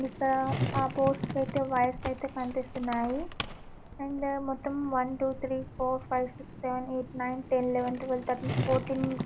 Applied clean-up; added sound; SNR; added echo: none; Skateboard; 7 dB; none.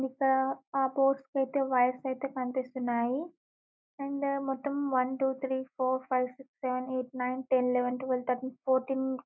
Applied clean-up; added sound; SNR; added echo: none; none; none; none.